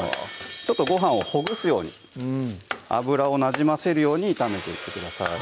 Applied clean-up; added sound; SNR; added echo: none; Shatter; 17 dB; none.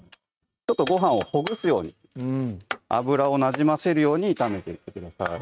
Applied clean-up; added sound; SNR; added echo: neural mask model RNNoise.